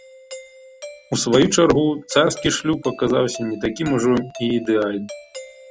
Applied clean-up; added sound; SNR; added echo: none; Doorbell; 18 dB; none.